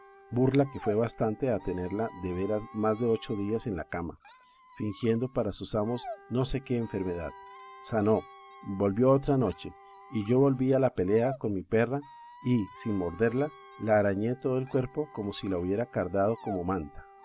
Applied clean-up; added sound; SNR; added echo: none; Squeak + Wind instrument, woodwind instrument; 19 dB; none.